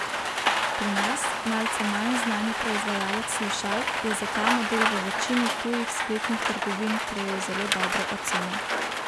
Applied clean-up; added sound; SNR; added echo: none; Rain; -3 dB; none.